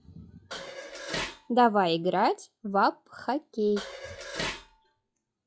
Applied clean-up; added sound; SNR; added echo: classical method log-MMSE.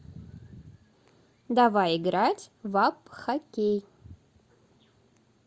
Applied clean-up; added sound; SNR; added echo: none; none; none; none.